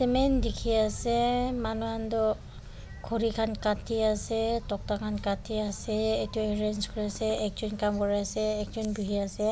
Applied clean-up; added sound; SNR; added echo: none; none; none; none.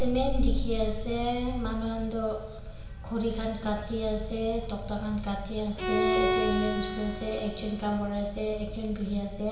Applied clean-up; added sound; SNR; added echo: none; Bowed string instrument; 3 dB; reverberation time 1.1 s.